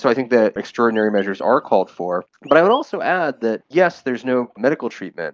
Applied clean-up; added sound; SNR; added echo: neural mask model Resemble Enhance denoiser.